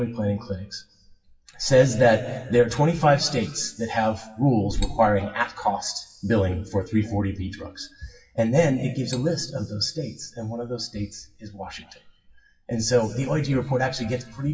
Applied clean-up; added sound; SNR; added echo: classical method WPE with log-MMSE.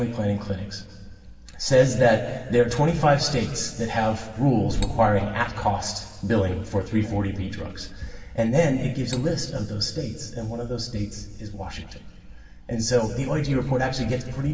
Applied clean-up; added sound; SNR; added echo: none; Cutlery, silverware; 18 dB; reverberation time 1.9 s.